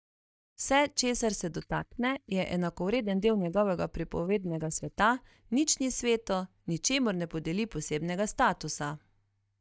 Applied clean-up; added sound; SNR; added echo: neural mask model DeepFilterNet 3.